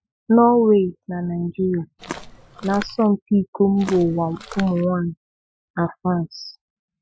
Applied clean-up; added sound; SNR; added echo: classical method Wiener filter.